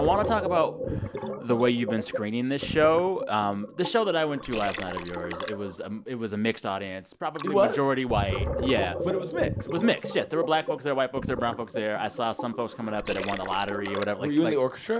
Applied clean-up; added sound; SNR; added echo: none; Gurgling; 7 dB; none.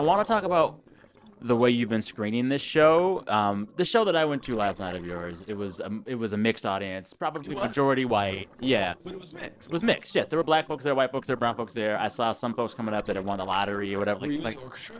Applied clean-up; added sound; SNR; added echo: neural separator model SepFormer DNS4.